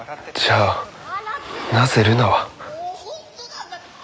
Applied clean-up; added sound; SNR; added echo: none; none; none; none.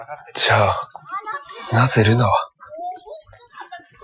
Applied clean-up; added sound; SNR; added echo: classical method Wiener filter.